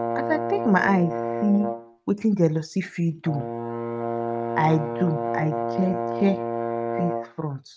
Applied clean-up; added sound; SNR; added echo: neural mask model RNNoise.